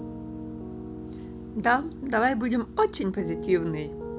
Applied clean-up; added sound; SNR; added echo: none; Piano; 9 dB; none.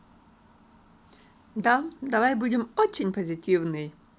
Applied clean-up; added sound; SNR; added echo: none; none; none; none.